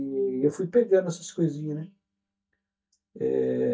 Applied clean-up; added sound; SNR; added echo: neural mask model DeepFilterNet 3.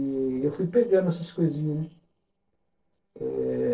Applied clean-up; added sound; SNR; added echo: neural separator model SepFormer DNS4.